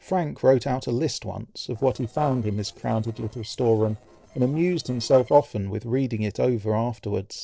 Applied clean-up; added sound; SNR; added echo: neural separator model SepFormer DNS4.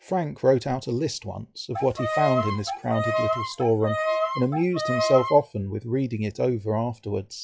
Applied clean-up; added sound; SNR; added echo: classical method log-MMSE.